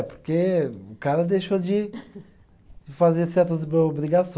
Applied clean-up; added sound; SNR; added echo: none; none; none; none.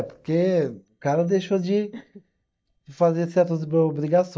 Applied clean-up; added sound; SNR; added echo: neural mask model DeepFilterNet 3.